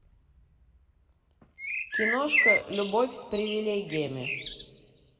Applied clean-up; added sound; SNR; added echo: none; Bird; -2 dB; reverberation time 2.0 s.